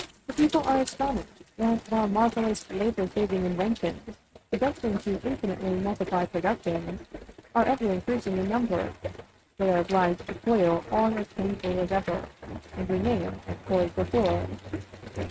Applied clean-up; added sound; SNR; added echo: neural mask model RNNoise.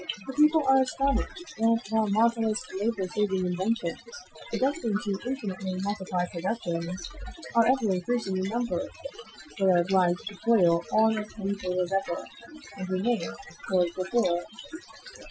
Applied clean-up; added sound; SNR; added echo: classical method Wiener filter.